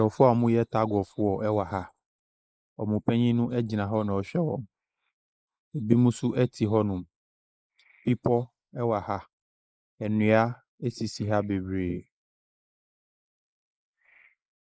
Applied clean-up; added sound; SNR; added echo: neural mask model Resemble Enhance denoiser.